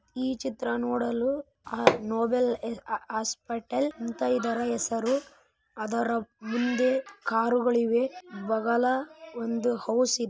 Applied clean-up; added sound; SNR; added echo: none; Hammer; 0 dB; none.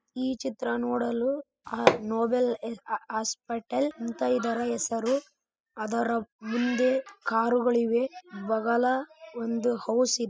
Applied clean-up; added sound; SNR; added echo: classical method spectral subtraction.